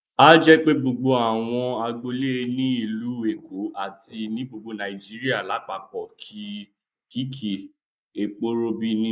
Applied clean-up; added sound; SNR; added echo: neural mask model Resemble Enhance denoiser.